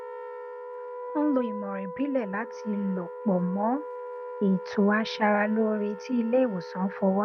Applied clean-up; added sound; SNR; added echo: none; Wind instrument, woodwind instrument; 10 dB; none.